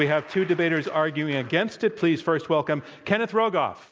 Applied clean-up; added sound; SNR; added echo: none; none; none; none.